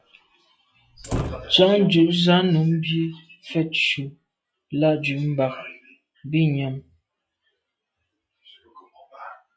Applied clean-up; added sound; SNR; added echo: classical method log-MMSE.